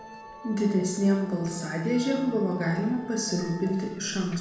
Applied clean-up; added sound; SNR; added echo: none; Musical instrument; 15 dB; reverberation time 1.0 s.